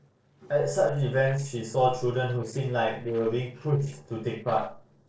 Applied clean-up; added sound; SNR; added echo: neural separator model SepFormer DNS4.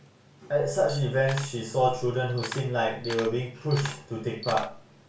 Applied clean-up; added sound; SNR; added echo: none; Camera; 15 dB; reverberation time 0.2 s.